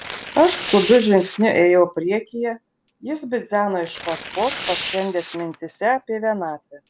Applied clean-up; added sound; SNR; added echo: none; Tearing; 14 dB; none.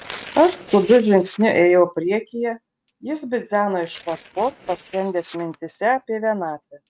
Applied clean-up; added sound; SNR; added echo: neural mask model RNNoise.